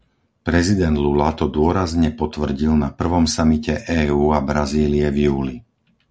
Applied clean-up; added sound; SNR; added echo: none; none; none; none.